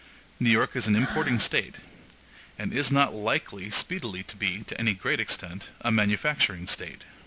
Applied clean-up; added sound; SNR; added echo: none; Breathing; 11 dB; none.